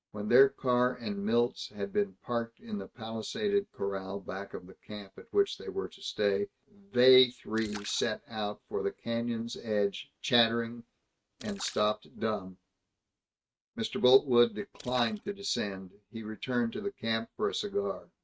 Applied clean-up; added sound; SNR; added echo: neural mask model RNNoise.